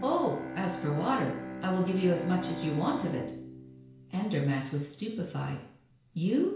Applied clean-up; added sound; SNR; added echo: none; Bowed string instrument; 10 dB; reverberation time 0.5 s.